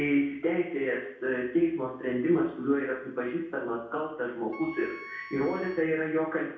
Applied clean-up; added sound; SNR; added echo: none; Wind instrument, woodwind instrument; 18 dB; reverberation time 0.5 s.